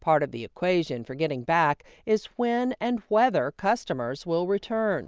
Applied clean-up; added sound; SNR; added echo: none; none; none; none.